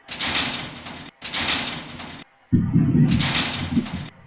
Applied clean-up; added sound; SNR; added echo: none; Tools; 3 dB; reverberation time 0.2 s.